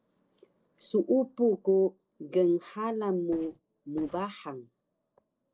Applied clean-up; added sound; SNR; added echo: neural separator model SepFormer DNS4.